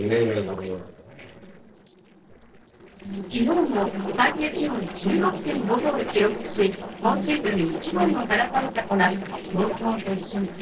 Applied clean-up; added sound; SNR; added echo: neural separator model SepFormer DNS4.